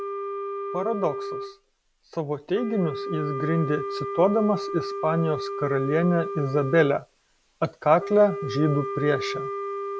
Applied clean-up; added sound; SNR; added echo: none; Wind instrument, woodwind instrument; 7 dB; none.